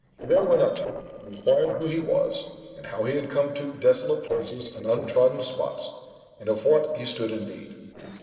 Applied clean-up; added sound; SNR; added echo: neural separator model SepFormer DNS4.